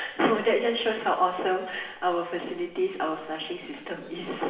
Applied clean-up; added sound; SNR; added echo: none; none; none; reverberation time 0.9 s.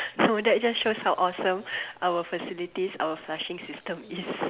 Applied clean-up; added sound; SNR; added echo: none; none; none; none.